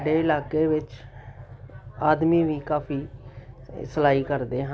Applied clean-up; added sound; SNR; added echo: none; none; none; none.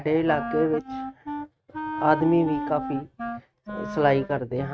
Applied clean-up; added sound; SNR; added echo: neural mask model RNNoise.